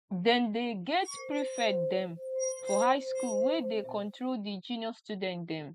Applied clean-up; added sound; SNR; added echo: none; Glass; 1 dB; none.